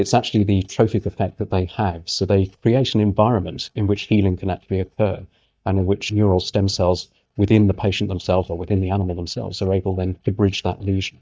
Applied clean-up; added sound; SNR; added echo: neural mask model DeepFilterNet 3.